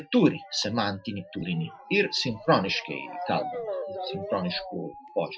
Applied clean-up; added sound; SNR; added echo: classical method Wiener filter.